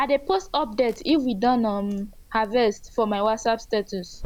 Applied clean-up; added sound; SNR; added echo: none; Fire; 12 dB; none.